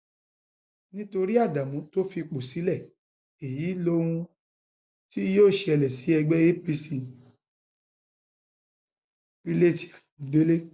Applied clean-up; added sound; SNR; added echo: none; none; none; none.